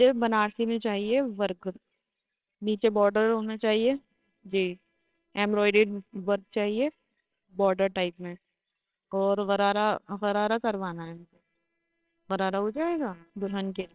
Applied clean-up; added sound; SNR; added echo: neural separator model SepFormer WHAMR!.